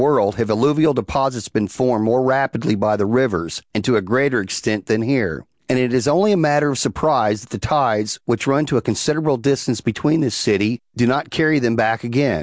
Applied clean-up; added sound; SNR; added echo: none; none; none; none.